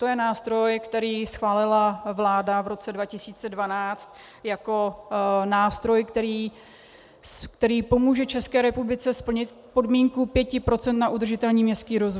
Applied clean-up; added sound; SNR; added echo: none; none; none; none.